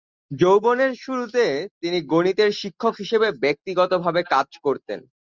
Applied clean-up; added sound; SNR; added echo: none; none; none; none.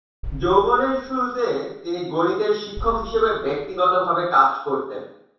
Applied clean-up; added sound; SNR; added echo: none; Boom; 15 dB; reverberation time 0.7 s.